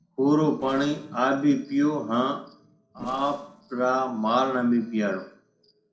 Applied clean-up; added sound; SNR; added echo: neural separator model SepFormer DNS4.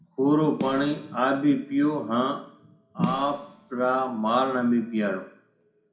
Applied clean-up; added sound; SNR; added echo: none; Snare drum; 15 dB; reverberation time 0.4 s.